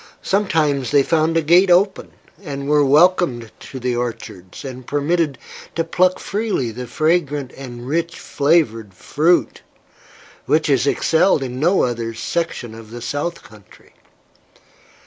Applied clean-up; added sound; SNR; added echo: none; none; none; none.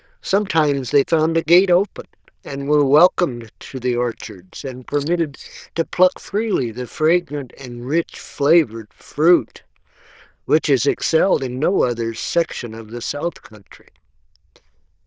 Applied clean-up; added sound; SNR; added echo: neural diffusion model UNIVERSE++.